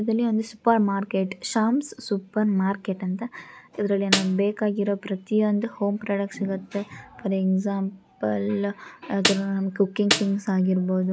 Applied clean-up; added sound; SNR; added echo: none; Snare drum; 4 dB; none.